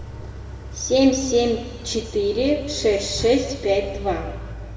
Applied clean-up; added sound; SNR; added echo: none; Idling; 13 dB; reverberation time 1.5 s.